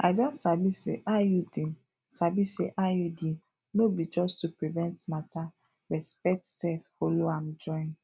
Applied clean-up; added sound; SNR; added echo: none; none; none; none.